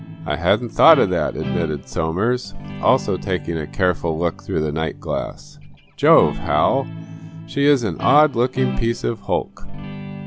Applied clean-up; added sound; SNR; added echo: none; Guitar; 12 dB; none.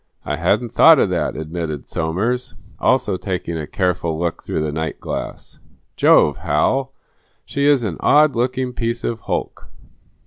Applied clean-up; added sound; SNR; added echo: none; none; none; none.